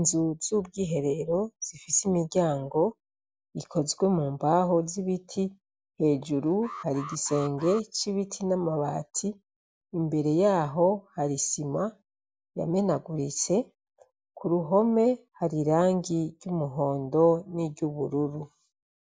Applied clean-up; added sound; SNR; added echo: neural mask model Resemble Enhance denoiser.